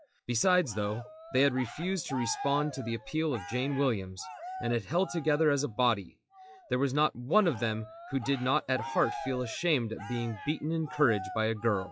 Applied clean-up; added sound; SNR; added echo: classical method log-MMSE.